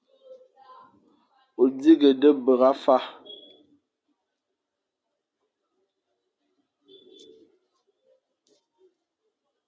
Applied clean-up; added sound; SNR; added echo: none; none; none; none.